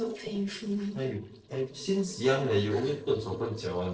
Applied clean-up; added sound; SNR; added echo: neural separator model SepFormer DNS4.